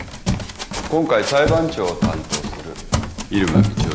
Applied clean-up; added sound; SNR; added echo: none; Run; 1 dB; none.